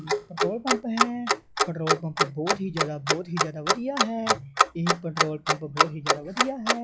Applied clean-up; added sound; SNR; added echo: classical method log-MMSE.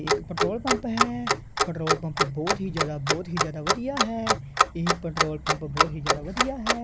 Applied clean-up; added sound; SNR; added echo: none; Clock; -4 dB; none.